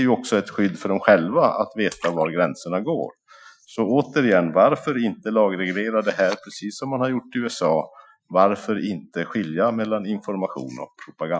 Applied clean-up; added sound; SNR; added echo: classical method Wiener filter.